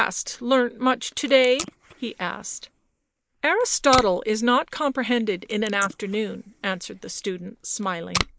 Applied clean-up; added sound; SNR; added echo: neural mask model Resemble Enhance denoiser.